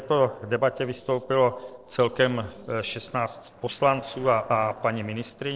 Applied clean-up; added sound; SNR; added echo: neural separator model SepFormer DNS4.